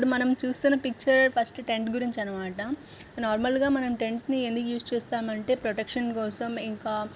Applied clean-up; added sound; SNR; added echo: none; none; none; none.